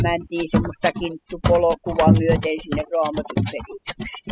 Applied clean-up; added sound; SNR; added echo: classical method spectral subtraction.